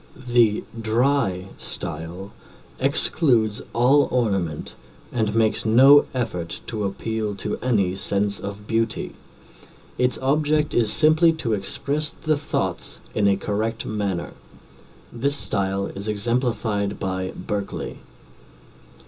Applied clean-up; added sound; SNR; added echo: none; none; none; reverberation time 0.2 s.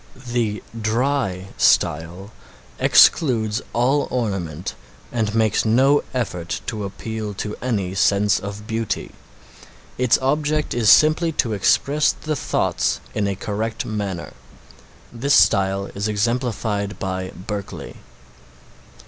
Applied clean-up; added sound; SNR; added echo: none; none; none; none.